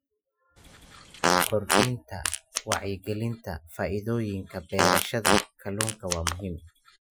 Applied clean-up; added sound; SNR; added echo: classical method Wiener filter.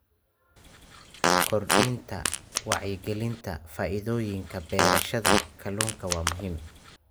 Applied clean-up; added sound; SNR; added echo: none; Fart; -4 dB; none.